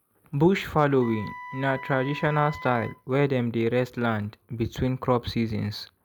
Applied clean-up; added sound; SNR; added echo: none; Wind instrument, woodwind instrument; 15 dB; none.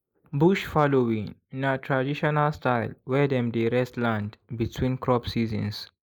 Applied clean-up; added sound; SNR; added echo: neural mask model Resemble Enhance denoiser.